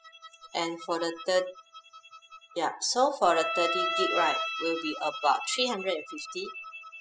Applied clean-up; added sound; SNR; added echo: classical method spectral subtraction.